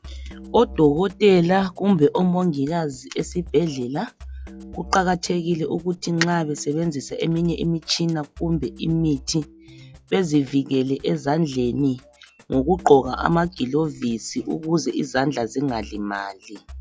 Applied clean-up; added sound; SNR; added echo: classical method log-MMSE.